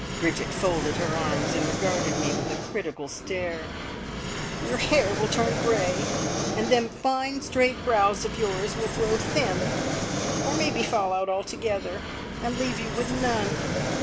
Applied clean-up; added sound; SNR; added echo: none; Fixed-wing aircraft, airplane; 2 dB; none.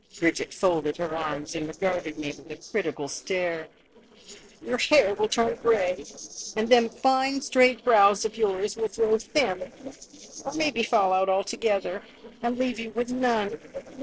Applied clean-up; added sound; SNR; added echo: neural separator model SepFormer DNS4.